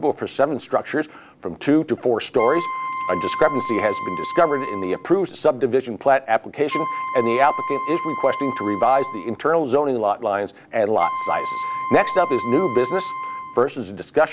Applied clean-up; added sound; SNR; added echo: none; Wind instrument, woodwind instrument; 7 dB; none.